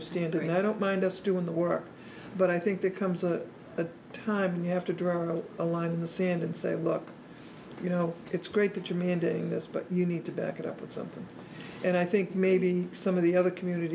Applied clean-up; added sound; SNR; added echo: none; none; none; none.